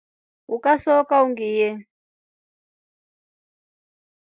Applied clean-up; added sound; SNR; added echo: none; none; none; none.